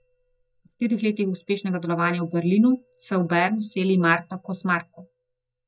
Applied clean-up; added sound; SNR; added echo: neural mask model DeepFilterNet 3.